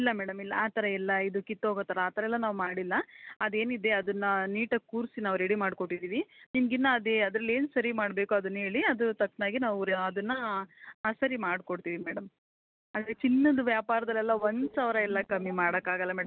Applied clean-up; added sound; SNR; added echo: none; none; none; none.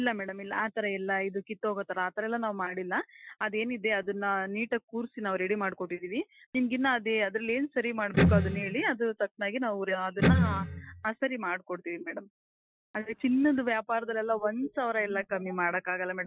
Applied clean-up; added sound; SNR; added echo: classical method Wiener filter.